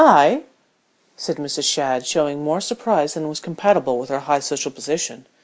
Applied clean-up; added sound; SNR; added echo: none; none; none; none.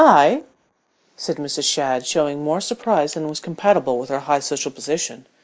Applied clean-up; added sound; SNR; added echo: neural mask model Resemble Enhance denoiser.